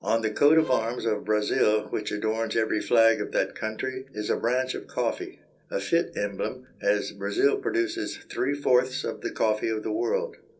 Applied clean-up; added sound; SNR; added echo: neural separator model SepFormer DNS4.